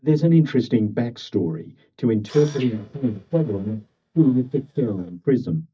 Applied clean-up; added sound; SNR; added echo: neural mask model DeepFilterNet 3.